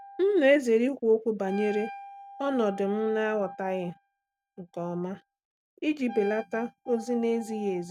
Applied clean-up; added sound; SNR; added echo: neural mask model RNNoise.